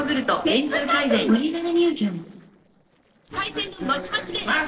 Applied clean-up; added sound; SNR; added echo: neural separator model SepFormer DNS4.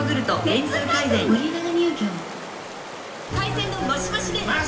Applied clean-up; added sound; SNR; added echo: none; Stream; 11 dB; reverberation time 1.8 s.